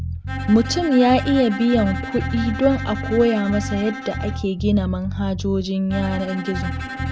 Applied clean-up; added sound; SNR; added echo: none; Bass guitar + Bowed string instrument; 6 dB; none.